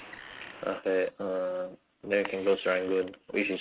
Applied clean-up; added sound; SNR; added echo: neural mask model RNNoise.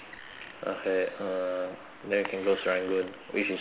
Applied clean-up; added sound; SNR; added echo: none; Wind; 17 dB; none.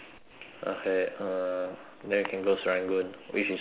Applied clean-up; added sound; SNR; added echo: none; none; none; none.